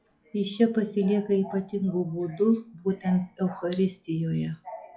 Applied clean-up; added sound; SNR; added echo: classical method log-MMSE.